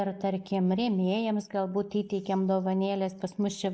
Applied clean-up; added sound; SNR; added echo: neural mask model Resemble Enhance denoiser.